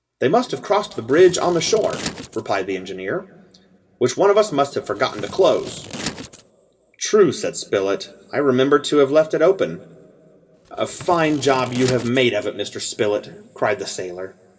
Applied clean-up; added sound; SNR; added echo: none; Scissors; 14 dB; reverberation time 1.4 s.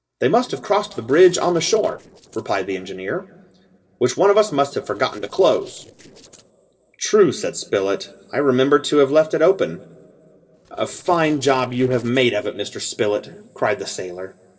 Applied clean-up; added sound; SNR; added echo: neural separator model SepFormer DNS4.